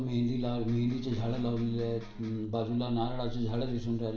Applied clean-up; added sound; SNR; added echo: none; Electric guitar; 16 dB; reverberation time 0.8 s.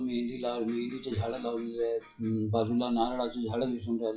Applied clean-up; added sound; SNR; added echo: classical method WPE with log-MMSE.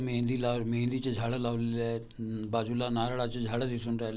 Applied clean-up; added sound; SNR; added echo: none; none; none; none.